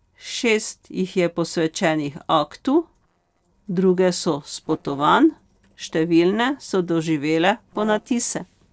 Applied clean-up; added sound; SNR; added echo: neural separator model SepFormer DNS4.